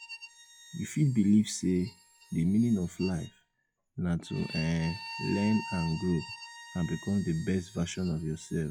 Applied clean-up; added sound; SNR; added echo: classical method log-MMSE.